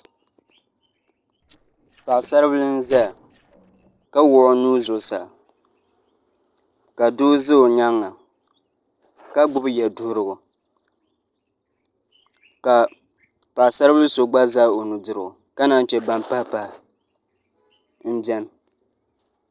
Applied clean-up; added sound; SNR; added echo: neural separator model SepFormer DNS4.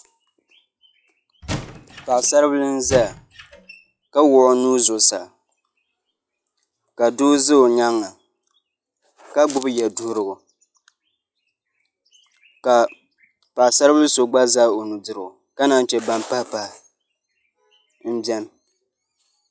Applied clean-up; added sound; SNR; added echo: classical method log-MMSE.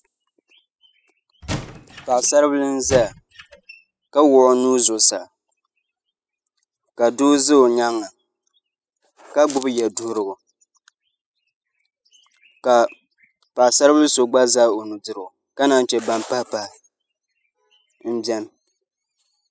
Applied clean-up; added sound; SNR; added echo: classical method spectral subtraction.